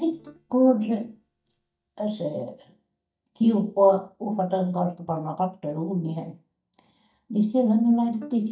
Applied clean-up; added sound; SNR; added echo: neural mask model DeepFilterNet 3.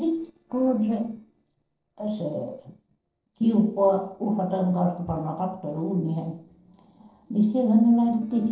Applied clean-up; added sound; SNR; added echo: neural separator model SepFormer DNS4.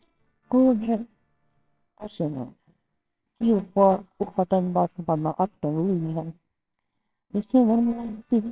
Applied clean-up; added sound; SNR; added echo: neural separator model SepFormer WHAMR!.